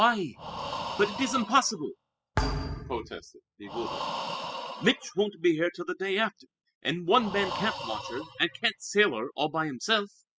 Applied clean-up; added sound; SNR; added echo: classical method spectral subtraction.